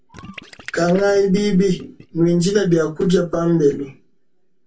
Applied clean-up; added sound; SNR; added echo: none; Gurgling; 19 dB; reverberation time 0.1 s.